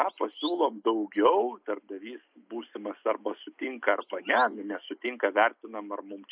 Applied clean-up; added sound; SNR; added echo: neural mask model Resemble Enhance denoiser.